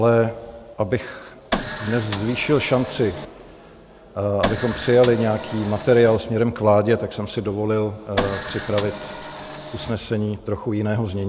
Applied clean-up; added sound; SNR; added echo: none; Printer; 8 dB; none.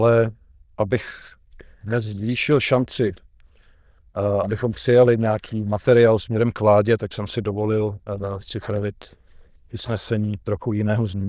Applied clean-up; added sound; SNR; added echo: neural diffusion model UNIVERSE++.